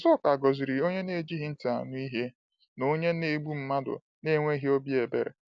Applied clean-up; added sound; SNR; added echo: none; none; none; none.